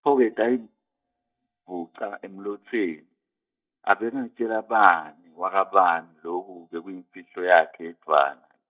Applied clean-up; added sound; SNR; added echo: neural mask model DeepFilterNet 3.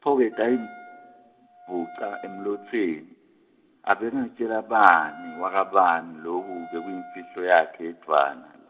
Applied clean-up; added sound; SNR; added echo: none; Wind instrument, woodwind instrument; 19 dB; reverberation time 0.7 s.